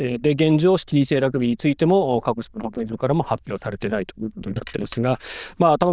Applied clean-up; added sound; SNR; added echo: neural diffusion model UNIVERSE++.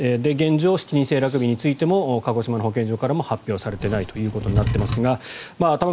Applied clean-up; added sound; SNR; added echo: none; Wood / Tools; 4 dB; none.